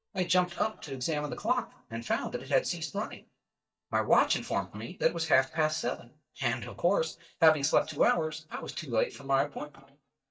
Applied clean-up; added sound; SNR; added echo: neural mask model DeepFilterNet 3.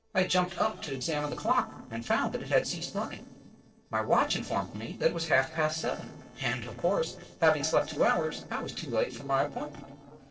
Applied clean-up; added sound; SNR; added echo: neural separator model SepFormer DNS4.